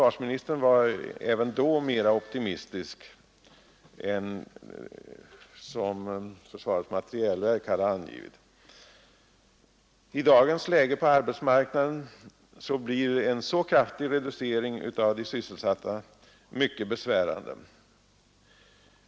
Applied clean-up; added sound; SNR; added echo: none; none; none; none.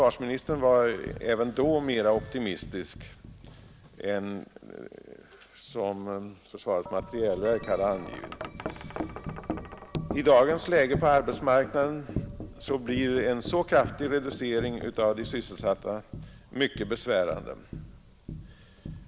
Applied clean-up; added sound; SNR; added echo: none; Wind chime; 12 dB; none.